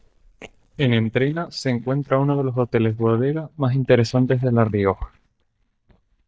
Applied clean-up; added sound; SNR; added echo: neural mask model DeepFilterNet 3.